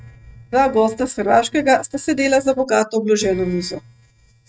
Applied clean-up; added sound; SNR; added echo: neural mask model RNNoise.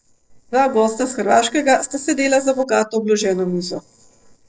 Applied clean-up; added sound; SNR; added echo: neural separator model SepFormer DNS4.